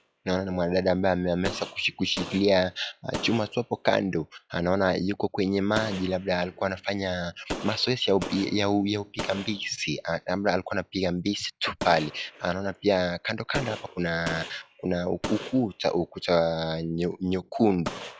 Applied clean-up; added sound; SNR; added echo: classical method log-MMSE.